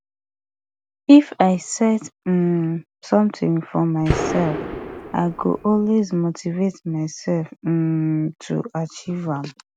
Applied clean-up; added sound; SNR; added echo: none; Gunshot, gunfire; 6 dB; none.